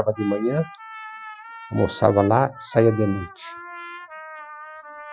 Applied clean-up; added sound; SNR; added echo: classical method Wiener filter.